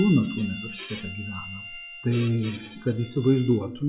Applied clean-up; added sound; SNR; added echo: classical method log-MMSE.